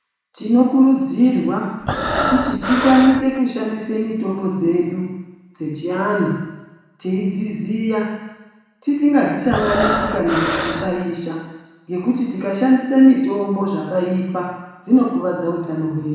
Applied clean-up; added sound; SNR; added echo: none; Breathing; 3 dB; reverberation time 1.1 s.